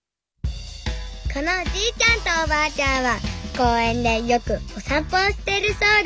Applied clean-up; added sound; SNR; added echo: none; none; none; none.